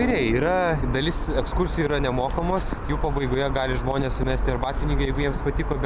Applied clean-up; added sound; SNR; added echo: none; Drum; 17 dB; none.